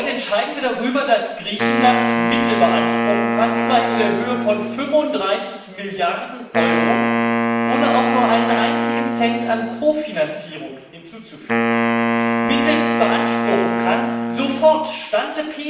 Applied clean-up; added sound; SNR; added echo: none; Wind instrument, woodwind instrument; 0 dB; reverberation time 1.0 s.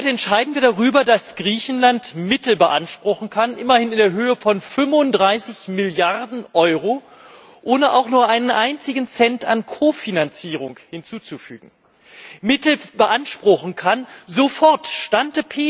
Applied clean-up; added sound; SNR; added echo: none; none; none; none.